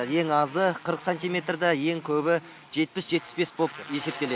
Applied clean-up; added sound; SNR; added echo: none; none; none; none.